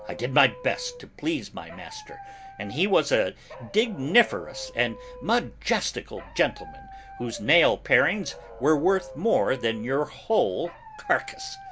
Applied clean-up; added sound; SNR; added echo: none; Dog; 18 dB; none.